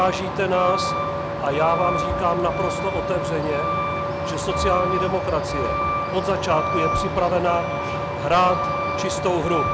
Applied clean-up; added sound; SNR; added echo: none; Truck; 0 dB; none.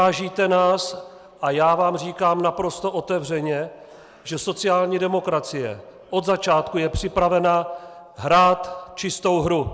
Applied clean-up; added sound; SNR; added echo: none; none; none; none.